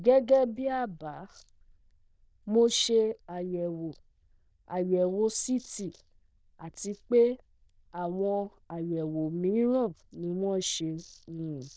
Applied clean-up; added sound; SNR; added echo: neural diffusion model UNIVERSE++.